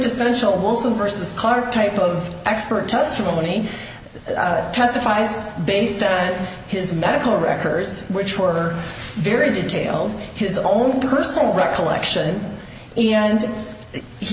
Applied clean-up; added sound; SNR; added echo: none; none; none; none.